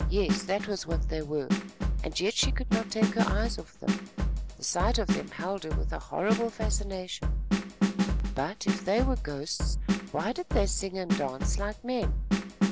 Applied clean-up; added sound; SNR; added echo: none; Drum kit; -3 dB; none.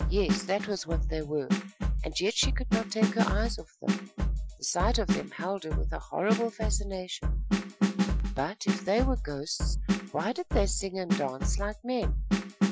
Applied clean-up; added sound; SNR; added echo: classical method Wiener filter.